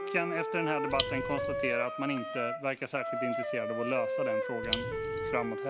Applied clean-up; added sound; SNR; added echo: none; Raindrop + Wind instrument, woodwind instrument; -1 dB; none.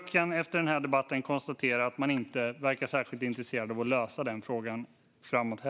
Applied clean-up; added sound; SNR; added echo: none; none; none; none.